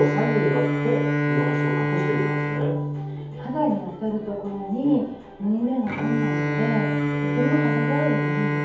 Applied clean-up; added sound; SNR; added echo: none; Bowed string instrument; -1 dB; reverberation time 0.7 s.